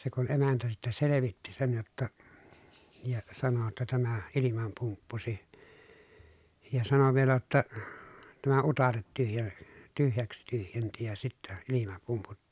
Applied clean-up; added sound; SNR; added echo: none; none; none; none.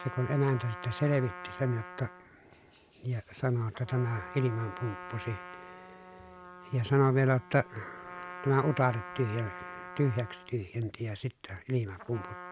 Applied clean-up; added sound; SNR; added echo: none; Trumpet; 14 dB; none.